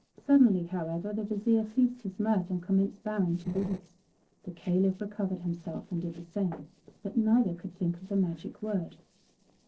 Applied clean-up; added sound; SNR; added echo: neural separator model SepFormer DNS4.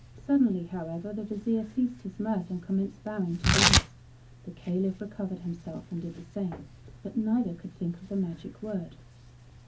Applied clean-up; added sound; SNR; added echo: none; Tearing; 3 dB; reverberation time 0.4 s.